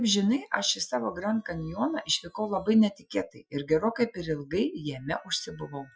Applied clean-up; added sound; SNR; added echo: classical method Wiener filter.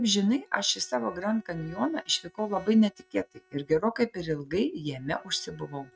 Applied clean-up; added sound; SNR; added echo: neural mask model RNNoise.